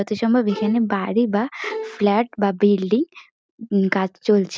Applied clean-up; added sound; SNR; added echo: none; Bowed string instrument; 13 dB; none.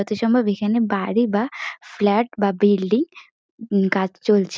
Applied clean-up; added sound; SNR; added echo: none; none; none; none.